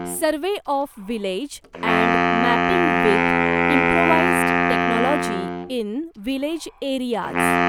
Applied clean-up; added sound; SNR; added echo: none; Wind instrument, woodwind instrument; -4 dB; none.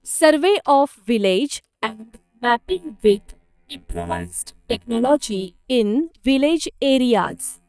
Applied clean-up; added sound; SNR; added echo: neural mask model DeepFilterNet 3.